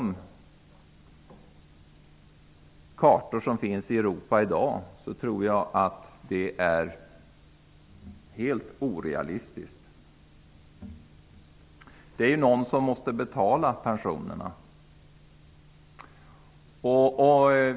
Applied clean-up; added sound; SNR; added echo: none; none; none; none.